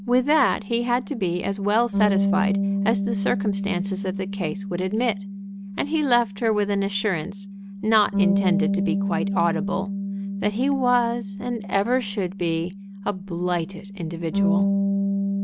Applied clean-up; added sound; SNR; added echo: none; Bass guitar; 2 dB; none.